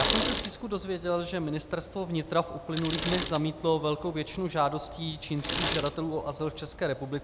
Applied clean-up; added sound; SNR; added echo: none; Bicycle; 1 dB; none.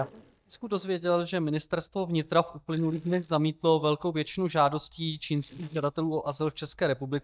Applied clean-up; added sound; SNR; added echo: neural mask model DeepFilterNet 3.